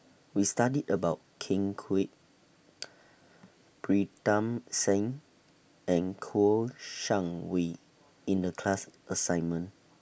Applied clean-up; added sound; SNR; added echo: none; none; none; none.